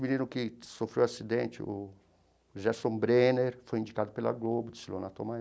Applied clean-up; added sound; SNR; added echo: none; none; none; none.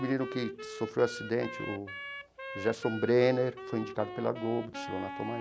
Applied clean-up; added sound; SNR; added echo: none; Wind instrument, woodwind instrument; 10 dB; none.